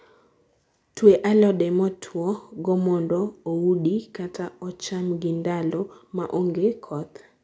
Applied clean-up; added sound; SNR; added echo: none; none; none; none.